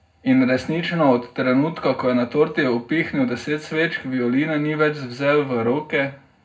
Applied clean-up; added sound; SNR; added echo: none; none; none; reverberation time 0.3 s.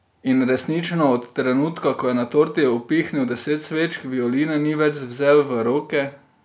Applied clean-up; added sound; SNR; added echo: none; none; none; none.